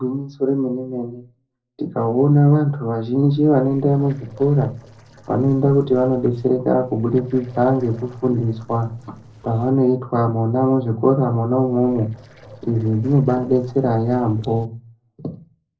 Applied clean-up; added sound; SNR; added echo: neural separator model SepFormer DNS4.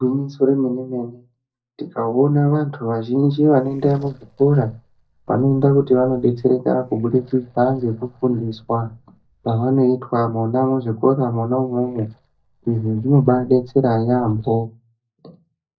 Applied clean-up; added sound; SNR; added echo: neural mask model DeepFilterNet 3.